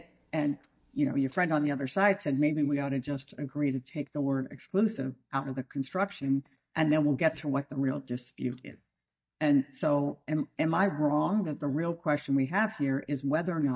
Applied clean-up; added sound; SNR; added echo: neural mask model DeepFilterNet 3.